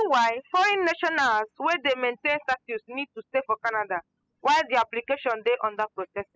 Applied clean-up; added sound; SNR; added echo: classical method spectral subtraction.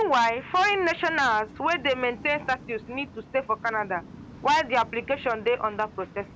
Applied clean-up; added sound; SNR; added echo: none; Waves, surf; 19 dB; none.